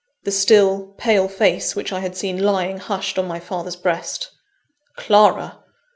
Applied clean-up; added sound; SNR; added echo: none; none; none; none.